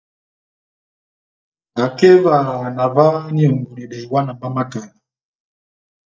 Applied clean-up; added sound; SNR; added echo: neural mask model DeepFilterNet 3.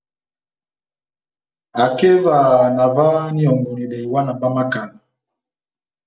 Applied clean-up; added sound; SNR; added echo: none; Bird vocalization, bird call, bird song; 19 dB; none.